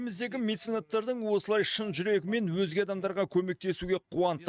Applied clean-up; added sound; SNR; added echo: neural mask model RNNoise.